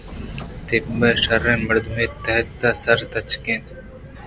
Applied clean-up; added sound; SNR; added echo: none; Sliding door / Train; 13 dB; none.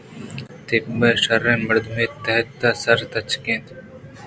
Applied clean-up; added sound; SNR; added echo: none; none; none; none.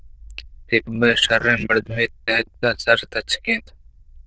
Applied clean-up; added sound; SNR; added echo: neural diffusion model UNIVERSE++.